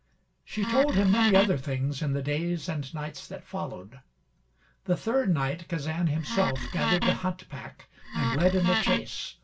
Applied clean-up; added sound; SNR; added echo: none; Wood; 2 dB; reverberation time 0.2 s.